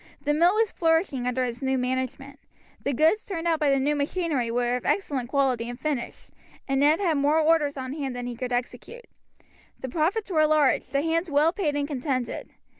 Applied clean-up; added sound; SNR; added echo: none; none; none; none.